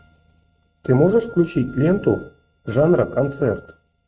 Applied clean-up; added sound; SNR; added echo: neural mask model RNNoise.